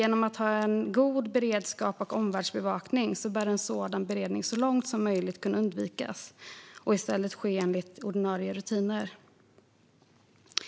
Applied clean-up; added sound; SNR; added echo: none; none; none; none.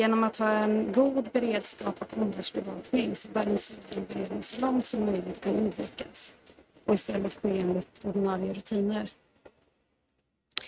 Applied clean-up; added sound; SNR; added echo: neural mask model RNNoise.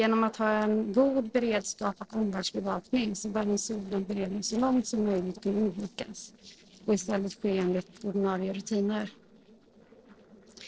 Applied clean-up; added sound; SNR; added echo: neural separator model SepFormer DNS4.